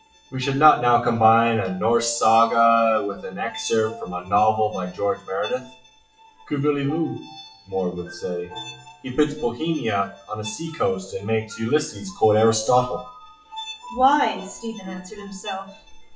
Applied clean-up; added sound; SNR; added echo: classical method WPE with log-MMSE.